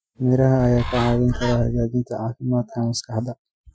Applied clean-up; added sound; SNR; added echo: classical method Wiener filter.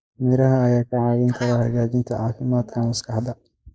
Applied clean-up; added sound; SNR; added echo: neural mask model Resemble Enhance denoiser.